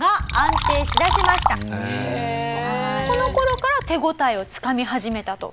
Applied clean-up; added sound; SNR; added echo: none; Liquid; 4 dB; none.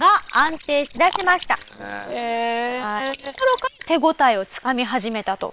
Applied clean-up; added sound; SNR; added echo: neural separator model SepFormer WHAM!.